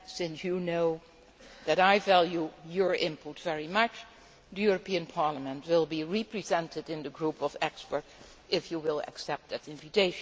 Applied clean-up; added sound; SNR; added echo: none; none; none; none.